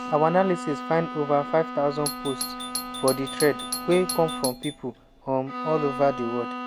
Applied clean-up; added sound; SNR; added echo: none; Doorbell + Bowed string instrument; 7 dB; none.